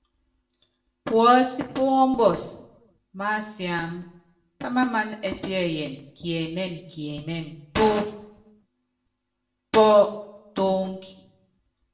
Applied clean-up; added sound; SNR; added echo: none; none; none; reverberation time 0.6 s.